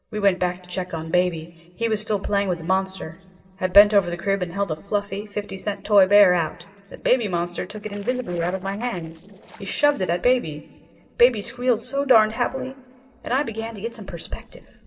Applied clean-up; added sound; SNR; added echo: neural separator model SepFormer DNS4.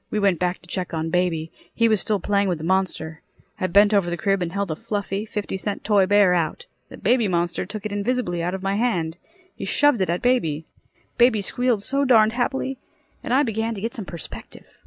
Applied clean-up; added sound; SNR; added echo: none; none; none; none.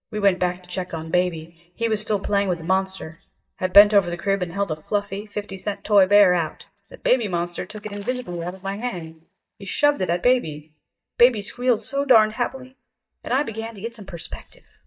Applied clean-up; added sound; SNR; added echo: neural mask model DeepFilterNet 3.